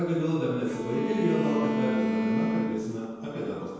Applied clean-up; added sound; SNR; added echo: none; Bowed string instrument; 1 dB; reverberation time 1.2 s.